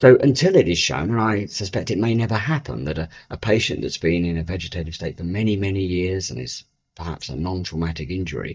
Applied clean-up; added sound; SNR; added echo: neural mask model DeepFilterNet 3.